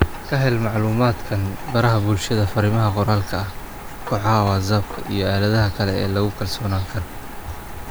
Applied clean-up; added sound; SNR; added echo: none; Rain; 10 dB; none.